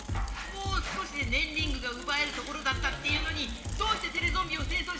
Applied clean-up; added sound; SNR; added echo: none; Mechanisms / Bicycle; 14 dB; reverberation time 0.2 s.